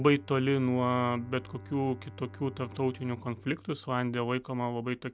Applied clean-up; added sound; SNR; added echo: none; Bowed string instrument; 19 dB; none.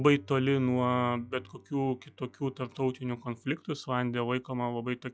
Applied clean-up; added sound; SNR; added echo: classical method log-MMSE.